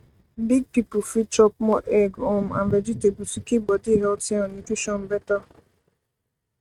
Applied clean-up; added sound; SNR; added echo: neural mask model RNNoise.